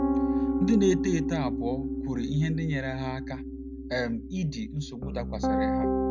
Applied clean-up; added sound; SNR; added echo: none; Piano; -1 dB; none.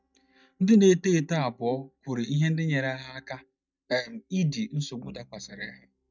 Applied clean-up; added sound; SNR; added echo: neural mask model DeepFilterNet 3.